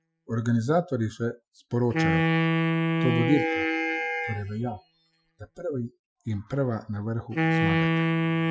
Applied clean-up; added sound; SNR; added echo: classical method Wiener filter.